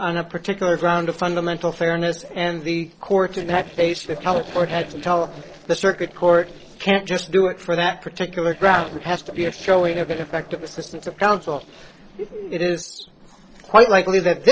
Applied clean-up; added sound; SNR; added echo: neural separator model SepFormer DNS4.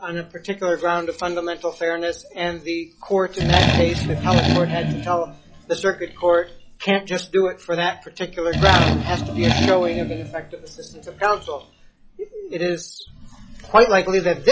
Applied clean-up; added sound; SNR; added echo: classical method log-MMSE.